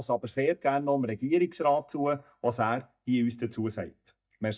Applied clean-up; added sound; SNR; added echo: neural mask model DeepFilterNet 3.